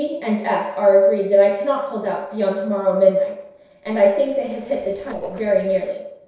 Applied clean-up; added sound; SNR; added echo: neural separator model SepFormer DNS4.